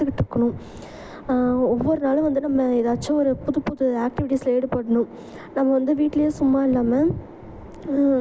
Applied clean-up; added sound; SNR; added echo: none; none; none; none.